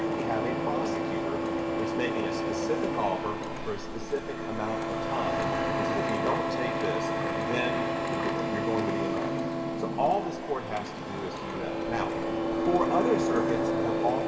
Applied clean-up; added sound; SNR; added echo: none; Printer; -4 dB; reverberation time 2.7 s.